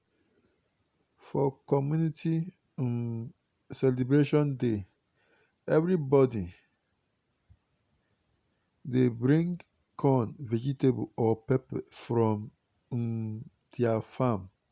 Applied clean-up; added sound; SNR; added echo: none; none; none; none.